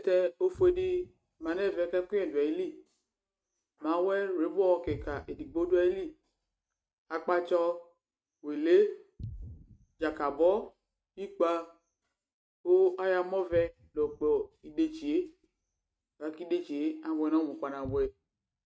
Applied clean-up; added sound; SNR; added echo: neural mask model RNNoise.